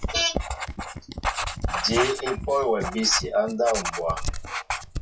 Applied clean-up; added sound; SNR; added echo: classical method WPE with log-MMSE.